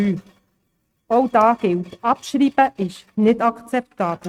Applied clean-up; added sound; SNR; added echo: neural mask model RNNoise.